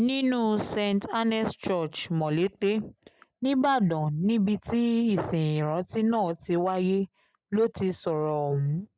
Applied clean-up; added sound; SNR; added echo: none; none; none; none.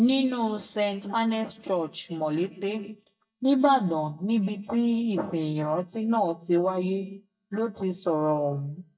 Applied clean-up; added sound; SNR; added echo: neural mask model DeepFilterNet 3.